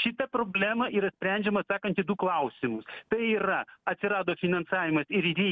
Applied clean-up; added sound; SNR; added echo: none; none; none; none.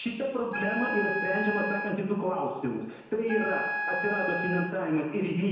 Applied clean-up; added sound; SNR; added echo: none; Wind instrument, woodwind instrument; 4 dB; reverberation time 1.0 s.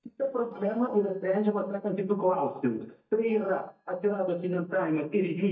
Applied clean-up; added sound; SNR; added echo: neural mask model DeepFilterNet 3.